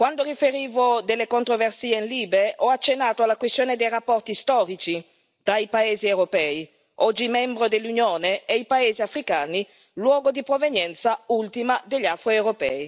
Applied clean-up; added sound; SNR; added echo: none; none; none; none.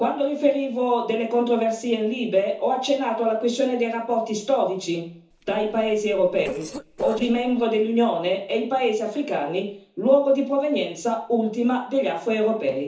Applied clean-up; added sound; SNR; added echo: neural separator model SepFormer DNS4.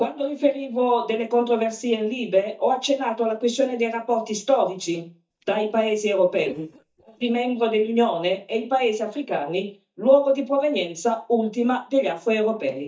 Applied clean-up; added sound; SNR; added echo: neural mask model DeepFilterNet 3.